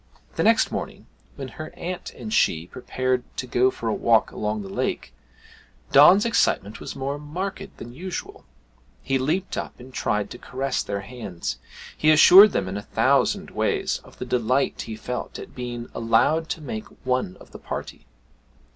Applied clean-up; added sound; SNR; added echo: none; none; none; none.